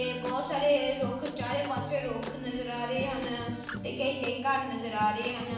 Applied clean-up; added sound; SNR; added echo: none; Acoustic guitar; 8 dB; reverberation time 0.7 s.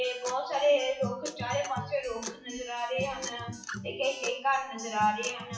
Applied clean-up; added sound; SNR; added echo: classical method WPE with log-MMSE.